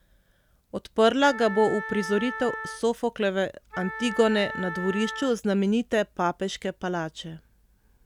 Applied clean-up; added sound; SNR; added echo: none; Wind instrument, woodwind instrument; 10 dB; none.